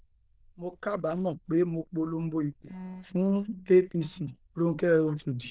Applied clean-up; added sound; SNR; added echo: neural diffusion model UNIVERSE++.